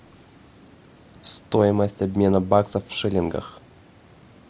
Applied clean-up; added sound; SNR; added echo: none; none; none; none.